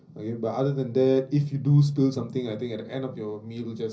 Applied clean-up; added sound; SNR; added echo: none; none; none; reverberation time 0.5 s.